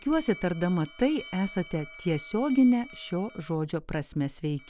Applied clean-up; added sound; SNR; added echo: none; Alarm; 20 dB; none.